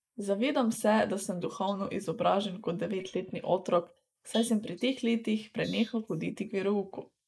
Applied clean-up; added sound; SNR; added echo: neural mask model Resemble Enhance denoiser.